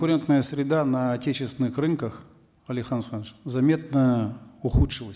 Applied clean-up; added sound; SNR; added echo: none; none; none; none.